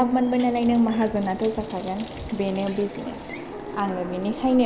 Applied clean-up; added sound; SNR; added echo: none; Tap + Water tap, faucet; 20 dB; none.